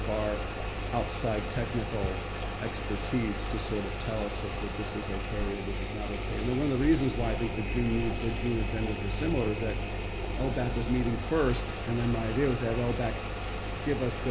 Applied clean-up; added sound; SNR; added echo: none; Engine; 1 dB; reverberation time 2.0 s.